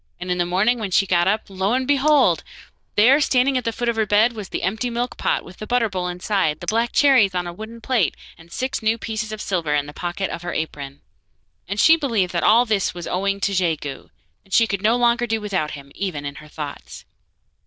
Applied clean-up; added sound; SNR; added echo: neural diffusion model UNIVERSE++.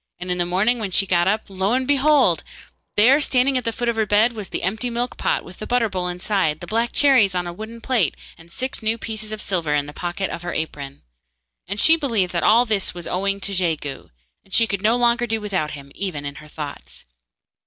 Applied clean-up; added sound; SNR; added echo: none; Chink, clink; 17 dB; none.